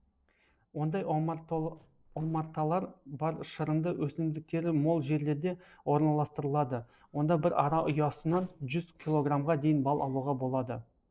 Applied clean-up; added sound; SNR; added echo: neural separator model SepFormer DNS4.